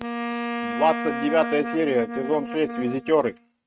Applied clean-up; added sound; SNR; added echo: neural mask model RNNoise.